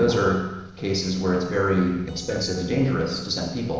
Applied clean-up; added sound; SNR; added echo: neural separator model SepFormer DNS4.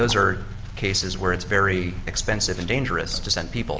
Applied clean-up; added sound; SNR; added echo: none; none; none; none.